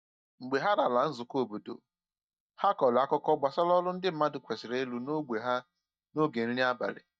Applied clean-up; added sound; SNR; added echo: neural mask model DeepFilterNet 3.